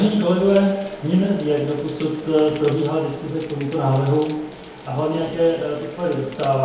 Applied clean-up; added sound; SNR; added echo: none; Rain; 19 dB; reverberation time 1.9 s.